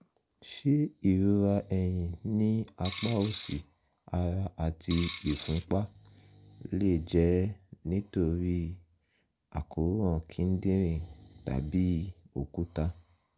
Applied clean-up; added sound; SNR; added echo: none; Coin (dropping); 12 dB; none.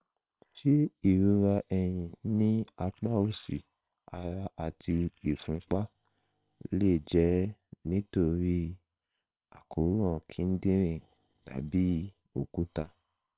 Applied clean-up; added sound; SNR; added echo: neural separator model SepFormer WHAM!.